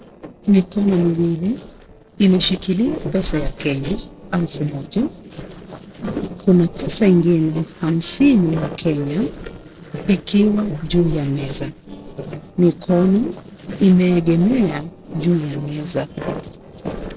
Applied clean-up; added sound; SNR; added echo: neural separator model SepFormer DNS4.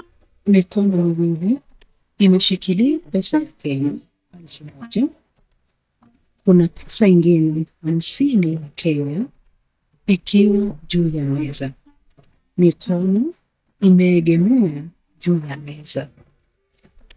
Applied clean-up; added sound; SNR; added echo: neural mask model DeepFilterNet 3.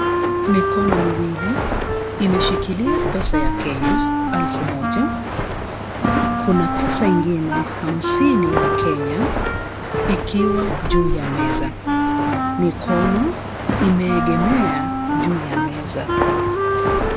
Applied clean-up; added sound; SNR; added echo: none; Wind instrument, woodwind instrument + Walk, footsteps; -3 dB; none.